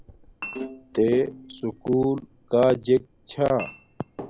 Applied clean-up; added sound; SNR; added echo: none; Chink, clink + Bowed string instrument; 15 dB; none.